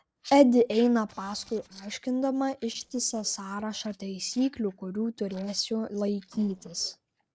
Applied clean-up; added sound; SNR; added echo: neural separator model SepFormer DNS4.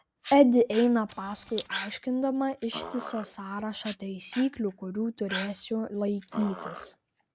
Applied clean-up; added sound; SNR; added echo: none; Dog + Camera; 11 dB; none.